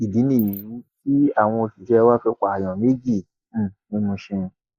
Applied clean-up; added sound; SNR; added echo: neural mask model Resemble Enhance denoiser.